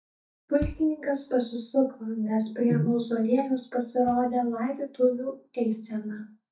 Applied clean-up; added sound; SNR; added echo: neural mask model DeepFilterNet 3.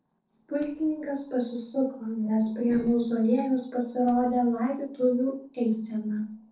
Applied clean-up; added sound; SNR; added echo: neural separator model SepFormer DNS4.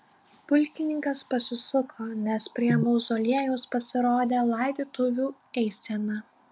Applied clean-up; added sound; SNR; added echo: none; none; none; none.